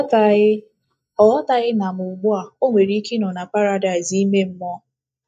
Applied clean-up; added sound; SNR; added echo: neural mask model DeepFilterNet 3.